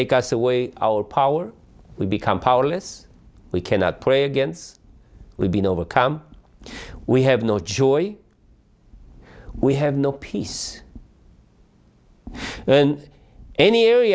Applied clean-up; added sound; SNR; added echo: none; none; none; none.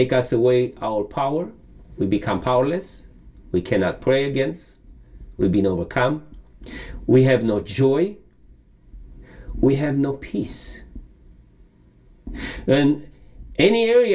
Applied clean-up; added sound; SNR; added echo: none; none; none; reverberation time 0.2 s.